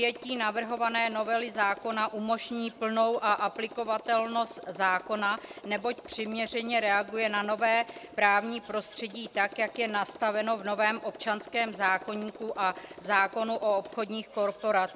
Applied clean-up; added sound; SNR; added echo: none; Motorcycle; 18 dB; none.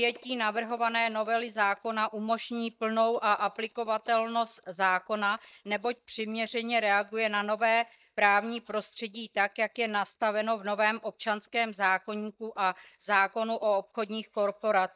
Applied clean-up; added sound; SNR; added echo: neural mask model DeepFilterNet 3.